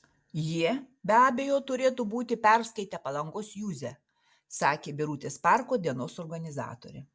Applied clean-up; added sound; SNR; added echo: none; none; none; none.